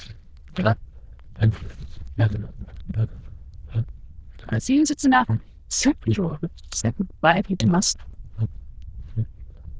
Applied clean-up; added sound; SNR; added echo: neural diffusion model UNIVERSE++.